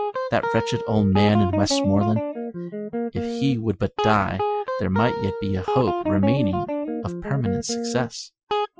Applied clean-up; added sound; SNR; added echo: classical method Wiener filter.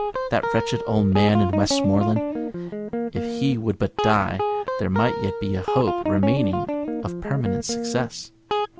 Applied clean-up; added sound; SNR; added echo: none; Guitar; 2 dB; none.